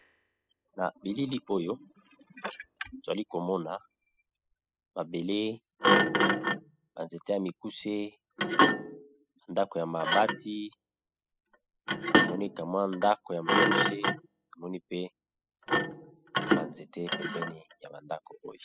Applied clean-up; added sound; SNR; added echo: classical method spectral subtraction.